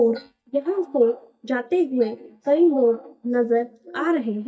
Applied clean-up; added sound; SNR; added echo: neural mask model DeepFilterNet 3.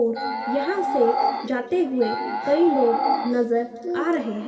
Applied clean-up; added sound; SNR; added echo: none; Animal; 3 dB; reverberation time 2.5 s.